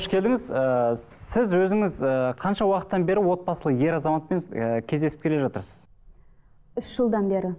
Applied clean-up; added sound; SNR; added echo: none; none; none; none.